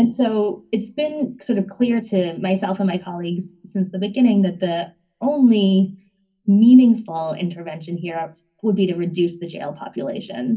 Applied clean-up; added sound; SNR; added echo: none; none; none; reverberation time 0.3 s.